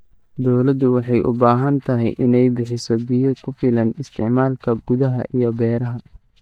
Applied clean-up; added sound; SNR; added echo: neural mask model DeepFilterNet 3.